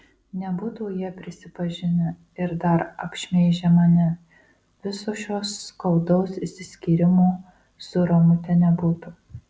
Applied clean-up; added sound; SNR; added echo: none; none; none; none.